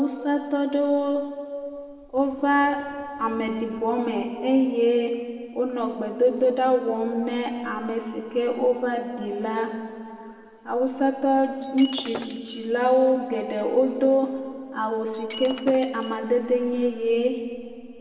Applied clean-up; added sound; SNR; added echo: none; Shatter; 14 dB; reverberation time 2.2 s.